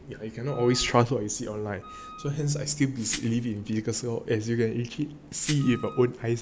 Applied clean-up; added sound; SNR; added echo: none; Wind instrument, woodwind instrument + Glass; 16 dB; none.